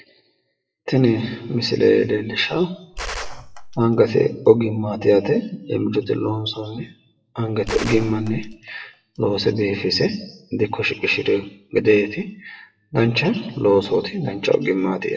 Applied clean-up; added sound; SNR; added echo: classical method WPE with log-MMSE.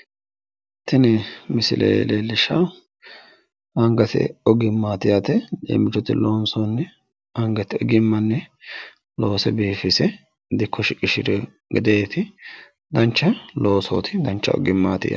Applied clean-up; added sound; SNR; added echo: none; none; none; none.